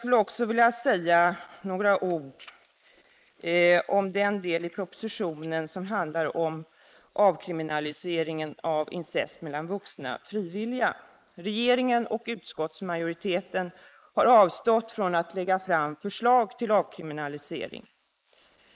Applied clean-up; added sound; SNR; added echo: neural mask model Resemble Enhance denoiser.